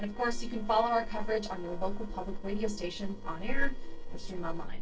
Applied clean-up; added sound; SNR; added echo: neural separator model SepFormer DNS4.